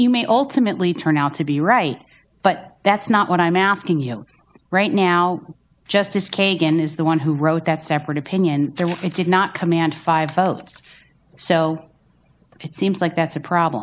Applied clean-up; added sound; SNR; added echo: none; none; none; none.